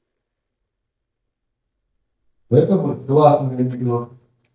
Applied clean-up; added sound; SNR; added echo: neural mask model DeepFilterNet 3.